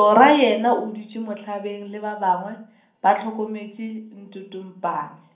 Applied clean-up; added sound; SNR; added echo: none; none; none; reverberation time 0.6 s.